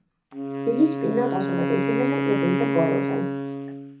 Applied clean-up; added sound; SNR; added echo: none; Wind instrument, woodwind instrument; 0 dB; reverberation time 0.3 s.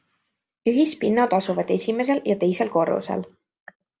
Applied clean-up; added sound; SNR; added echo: none; none; none; none.